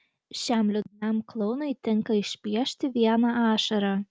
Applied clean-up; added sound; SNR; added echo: none; none; none; none.